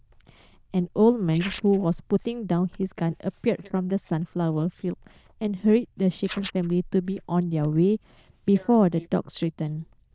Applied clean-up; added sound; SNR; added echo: neural diffusion model UNIVERSE++.